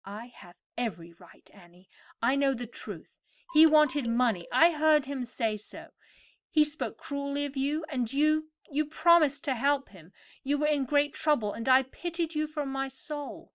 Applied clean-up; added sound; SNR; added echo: neural mask model DeepFilterNet 3.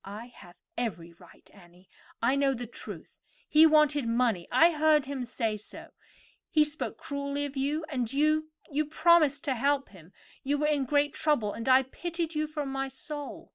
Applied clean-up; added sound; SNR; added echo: none; none; none; none.